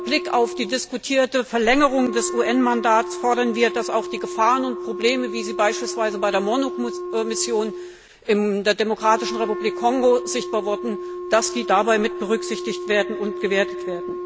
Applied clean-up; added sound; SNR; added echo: none; Wind instrument, woodwind instrument; 9 dB; none.